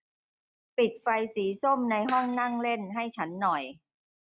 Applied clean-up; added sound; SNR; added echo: neural mask model RNNoise.